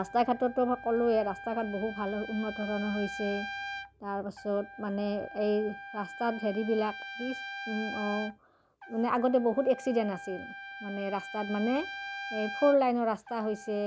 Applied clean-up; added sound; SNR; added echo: none; Trumpet; 11 dB; none.